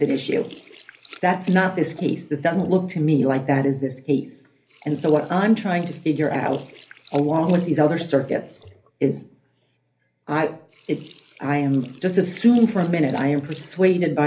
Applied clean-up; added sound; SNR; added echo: none; Sink (filling or washing); 20 dB; reverberation time 0.3 s.